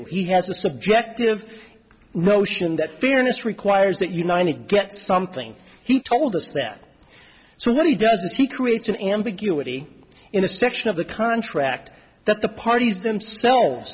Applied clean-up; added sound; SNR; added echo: none; none; none; none.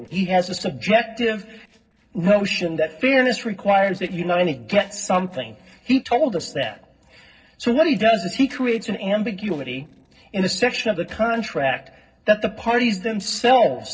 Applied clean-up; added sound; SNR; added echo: neural separator model SepFormer DNS4.